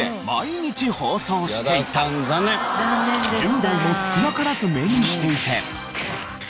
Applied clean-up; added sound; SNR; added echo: none; Bowed string instrument + Camera; 17 dB; none.